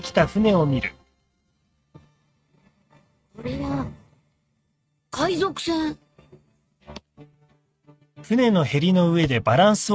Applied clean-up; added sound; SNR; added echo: neural mask model RNNoise.